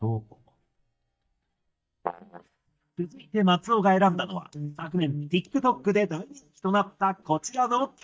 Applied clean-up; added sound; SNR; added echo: neural mask model DeepFilterNet 3.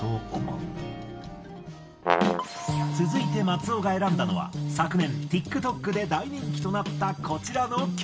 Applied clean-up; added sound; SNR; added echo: none; Brass instrument; 0 dB; reverberation time 2.7 s.